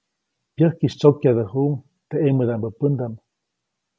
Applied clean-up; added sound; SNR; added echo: none; none; none; none.